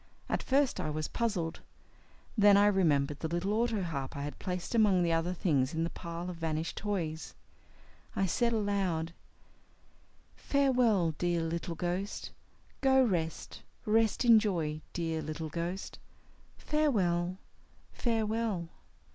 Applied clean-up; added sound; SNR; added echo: none; none; none; none.